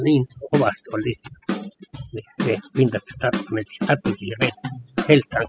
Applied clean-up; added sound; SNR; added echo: classical method spectral subtraction.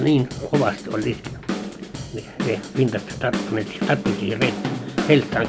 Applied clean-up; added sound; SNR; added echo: none; Drum / Drum kit; 5 dB; none.